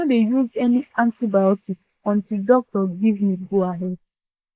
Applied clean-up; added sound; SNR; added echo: neural mask model Resemble Enhance denoiser.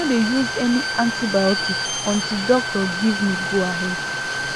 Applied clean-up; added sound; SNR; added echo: none; Stream + Bowed string instrument; 3 dB; none.